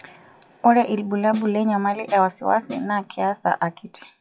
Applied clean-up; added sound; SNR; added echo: classical method WPE with log-MMSE.